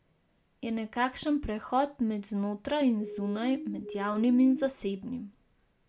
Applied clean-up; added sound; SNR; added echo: none; Siren; 10 dB; none.